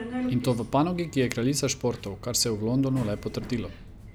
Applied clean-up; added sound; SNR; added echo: none; Subway, metro, underground; 11 dB; none.